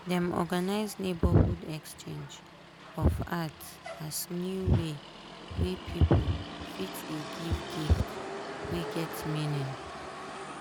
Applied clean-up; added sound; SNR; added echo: none; Motor vehicle (road); 11 dB; none.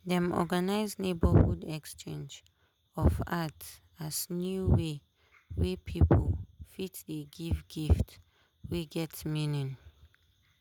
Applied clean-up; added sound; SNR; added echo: none; none; none; none.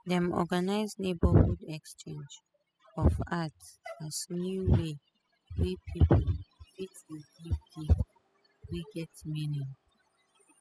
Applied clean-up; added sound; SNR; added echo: classical method spectral subtraction.